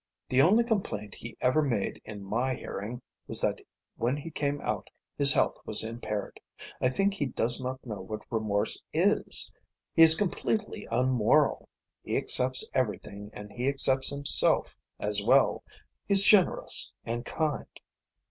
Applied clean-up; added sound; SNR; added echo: none; none; none; none.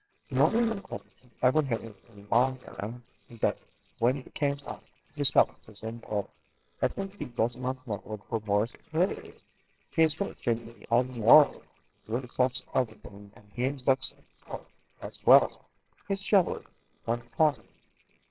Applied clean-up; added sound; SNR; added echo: neural separator model SepFormer WHAMR!.